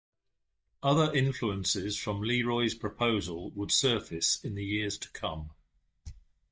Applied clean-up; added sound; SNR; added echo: neural mask model DeepFilterNet 3.